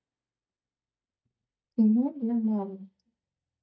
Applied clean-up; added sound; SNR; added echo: neural mask model DeepFilterNet 3.